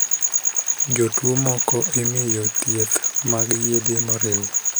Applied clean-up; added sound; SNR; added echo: none; Rain; 19 dB; none.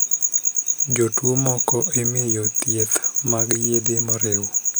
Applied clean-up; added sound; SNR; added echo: none; none; none; none.